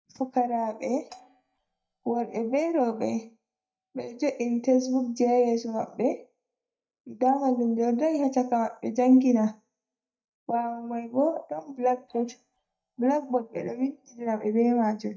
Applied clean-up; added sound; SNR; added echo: neural mask model DeepFilterNet 3.